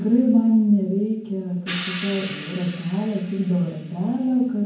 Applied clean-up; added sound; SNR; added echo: none; Hi-hat; 13 dB; reverberation time 0.9 s.